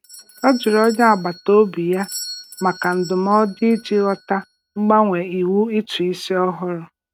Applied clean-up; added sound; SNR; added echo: neural mask model RNNoise.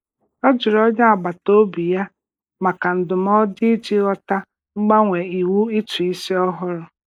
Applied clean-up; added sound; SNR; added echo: neural mask model Resemble Enhance denoiser.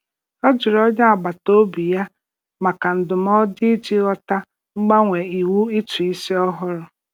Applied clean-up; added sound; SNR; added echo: none; none; none; none.